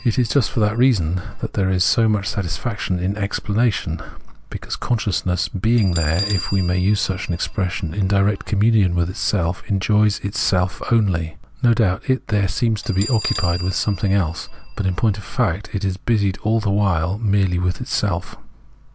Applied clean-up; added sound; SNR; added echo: none; Bell; 19 dB; none.